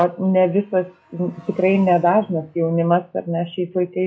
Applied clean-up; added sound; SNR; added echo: classical method log-MMSE.